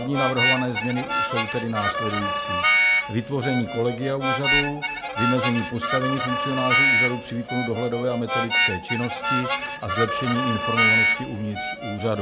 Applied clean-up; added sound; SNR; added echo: none; Harmonica; -3 dB; none.